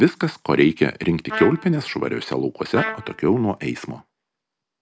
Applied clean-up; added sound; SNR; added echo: none; Trumpet; 10 dB; none.